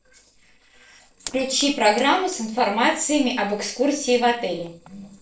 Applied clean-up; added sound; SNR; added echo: neural separator model SepFormer DNS4.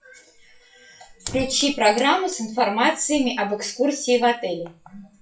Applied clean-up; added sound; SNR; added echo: classical method WPE with log-MMSE.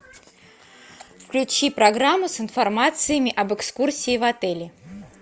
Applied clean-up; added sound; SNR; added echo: none; none; none; none.